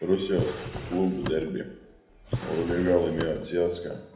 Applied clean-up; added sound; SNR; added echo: none; Drawer open or close; 9 dB; reverberation time 0.7 s.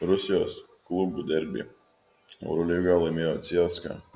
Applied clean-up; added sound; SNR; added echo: none; none; none; none.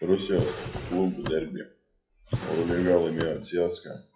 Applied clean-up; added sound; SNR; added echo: classical method WPE with log-MMSE.